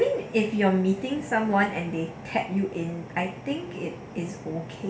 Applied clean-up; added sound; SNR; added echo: none; none; none; none.